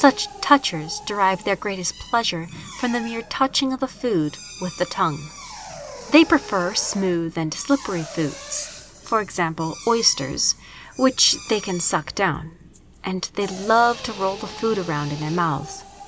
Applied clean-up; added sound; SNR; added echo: none; Drill; 17 dB; none.